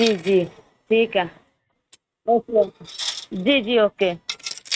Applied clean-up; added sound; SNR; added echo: neural mask model RNNoise.